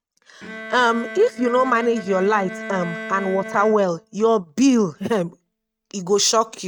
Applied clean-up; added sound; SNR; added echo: neural mask model RNNoise.